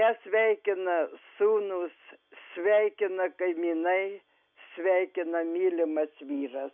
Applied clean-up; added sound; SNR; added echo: none; none; none; none.